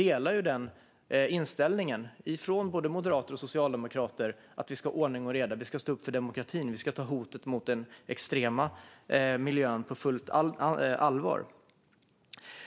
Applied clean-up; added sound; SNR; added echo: none; none; none; none.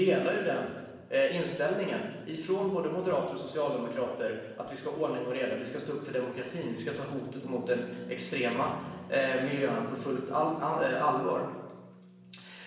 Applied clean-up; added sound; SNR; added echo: none; Harp; 19 dB; reverberation time 1.1 s.